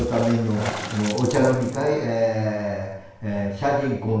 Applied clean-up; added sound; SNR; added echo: none; Water / Splash, splatter; 14 dB; reverberation time 0.7 s.